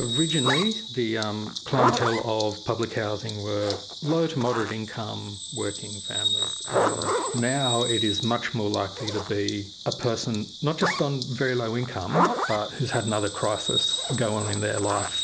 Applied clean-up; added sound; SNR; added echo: none; Bird vocalization, bird call, bird song + Zipper (clothing); 2 dB; none.